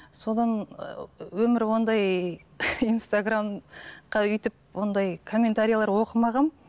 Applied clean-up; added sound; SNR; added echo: none; none; none; none.